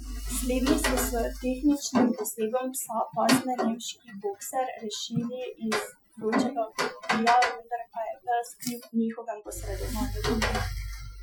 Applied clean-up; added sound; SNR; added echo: classical method Wiener filter.